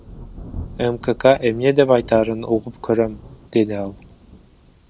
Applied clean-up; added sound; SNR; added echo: none; Thunder; 18 dB; none.